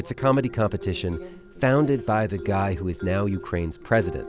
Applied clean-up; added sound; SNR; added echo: none; none; none; none.